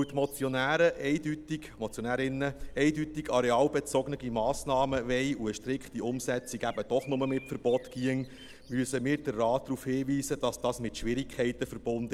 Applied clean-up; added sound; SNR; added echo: none; Bird vocalization, bird call, bird song; 18 dB; none.